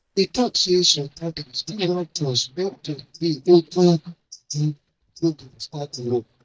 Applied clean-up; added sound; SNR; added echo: neural mask model DeepFilterNet 3.